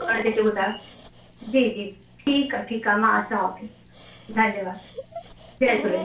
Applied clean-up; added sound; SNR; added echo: none; Dog; 14 dB; reverberation time 0.3 s.